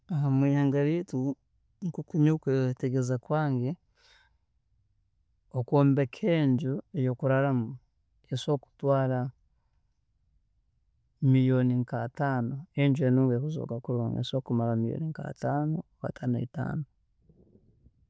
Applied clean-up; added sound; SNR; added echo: none; none; none; none.